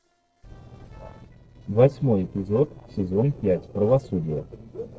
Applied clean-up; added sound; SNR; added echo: neural separator model SepFormer DNS4.